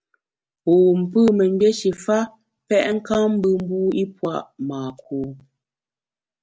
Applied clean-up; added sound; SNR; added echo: none; none; none; none.